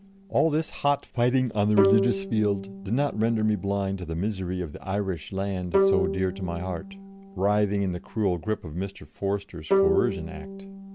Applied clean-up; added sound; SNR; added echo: none; Bowed string instrument; 4 dB; none.